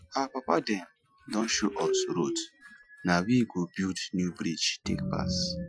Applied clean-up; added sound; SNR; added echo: classical method Wiener filter.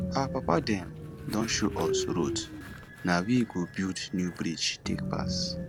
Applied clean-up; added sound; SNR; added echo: none; Train; 5 dB; none.